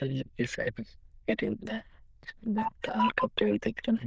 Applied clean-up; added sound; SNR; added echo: neural diffusion model UNIVERSE++.